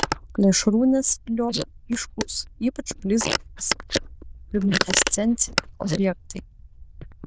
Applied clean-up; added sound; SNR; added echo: neural diffusion model UNIVERSE++.